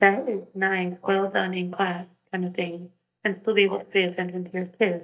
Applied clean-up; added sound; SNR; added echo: neural mask model DeepFilterNet 3.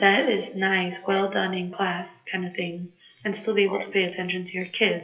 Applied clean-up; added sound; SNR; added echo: classical method WPE with log-MMSE.